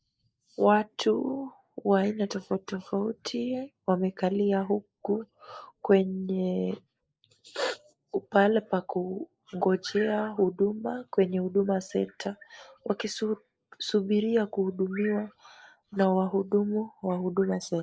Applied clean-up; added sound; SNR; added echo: neural mask model Resemble Enhance denoiser.